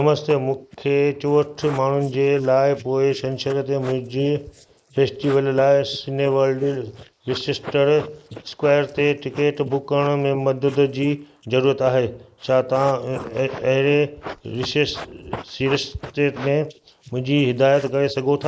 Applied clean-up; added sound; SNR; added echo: neural mask model Resemble Enhance denoiser.